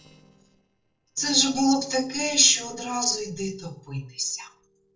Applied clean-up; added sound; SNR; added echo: neural separator model SepFormer DNS4.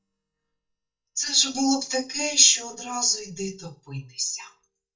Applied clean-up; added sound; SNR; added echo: neural mask model DeepFilterNet 3.